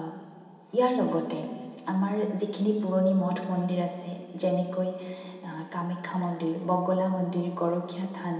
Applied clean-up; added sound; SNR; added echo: none; none; none; reverberation time 2.4 s.